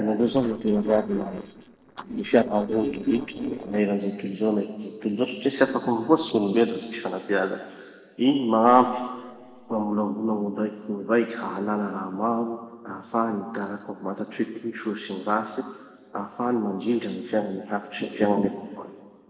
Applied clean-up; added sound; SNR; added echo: neural separator model SepFormer DNS4.